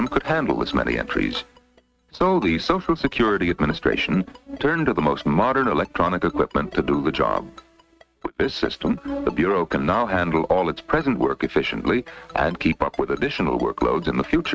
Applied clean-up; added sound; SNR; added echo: neural mask model RNNoise.